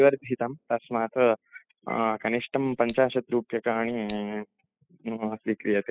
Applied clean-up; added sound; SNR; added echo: classical method spectral subtraction.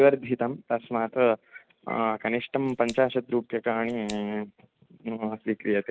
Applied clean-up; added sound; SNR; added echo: none; Scissors; 19 dB; none.